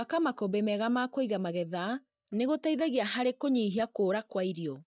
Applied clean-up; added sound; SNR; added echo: neural mask model DeepFilterNet 3.